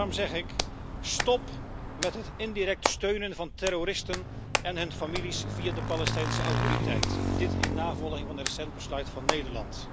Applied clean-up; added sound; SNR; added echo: none; Motorcycle / Engine + Hands; -1 dB; none.